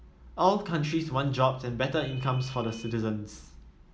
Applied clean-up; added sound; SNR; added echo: none; Ringtone; 19 dB; none.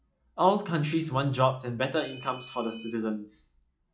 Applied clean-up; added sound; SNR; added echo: classical method log-MMSE.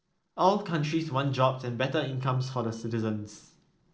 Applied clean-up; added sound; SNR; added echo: neural separator model SepFormer DNS4.